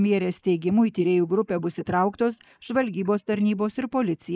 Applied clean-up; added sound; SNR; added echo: neural mask model Resemble Enhance denoiser.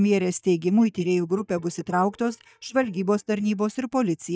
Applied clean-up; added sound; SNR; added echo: neural mask model DeepFilterNet 3.